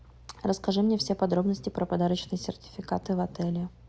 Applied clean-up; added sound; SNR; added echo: none; none; none; none.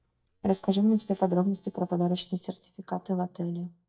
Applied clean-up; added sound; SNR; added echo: neural mask model DeepFilterNet 3.